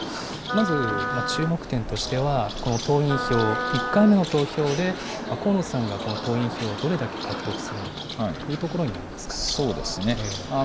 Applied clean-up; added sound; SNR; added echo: none; Bird + Wind instrument, woodwind instrument; 5 dB; none.